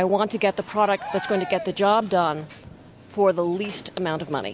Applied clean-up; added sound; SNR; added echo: none; Cheering; 14 dB; none.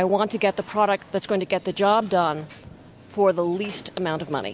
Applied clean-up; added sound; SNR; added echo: none; none; none; none.